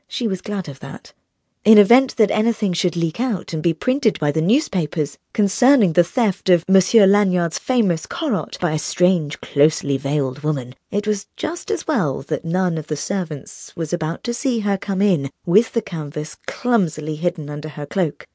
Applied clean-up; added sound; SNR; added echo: none; none; none; none.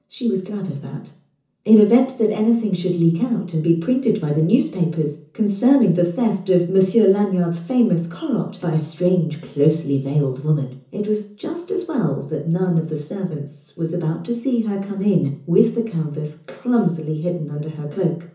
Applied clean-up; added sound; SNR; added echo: none; none; none; reverberation time 0.6 s.